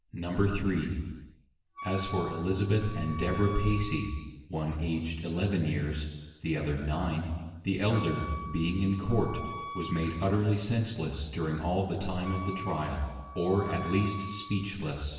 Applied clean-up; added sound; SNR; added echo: none; Wind instrument, woodwind instrument; 12 dB; reverberation time 1.2 s.